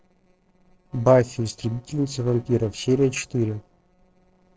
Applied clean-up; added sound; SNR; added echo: neural separator model SepFormer DNS4.